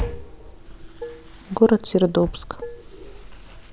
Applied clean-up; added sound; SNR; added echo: none; Dishes, pots, and pans + Walk, footsteps; 12 dB; none.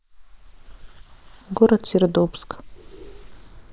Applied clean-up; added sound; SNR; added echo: neural mask model Resemble Enhance denoiser.